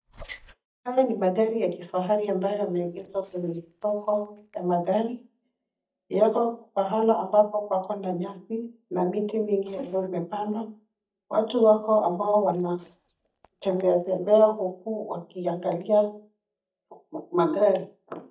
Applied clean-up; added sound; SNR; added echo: neural mask model DeepFilterNet 3.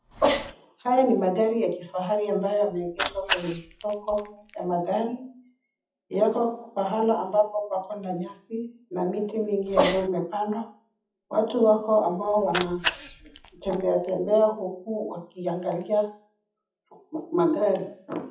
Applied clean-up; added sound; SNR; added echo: classical method WPE with log-MMSE.